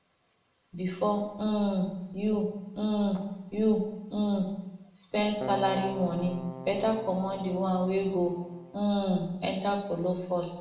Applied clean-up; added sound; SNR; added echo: none; Keyboard (musical); 11 dB; reverberation time 0.8 s.